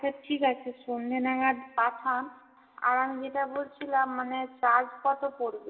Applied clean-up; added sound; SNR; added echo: none; none; none; reverberation time 2.6 s.